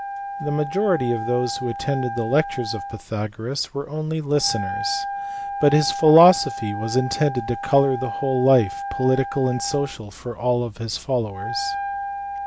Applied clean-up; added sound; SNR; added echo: none; Wind instrument, woodwind instrument; 8 dB; none.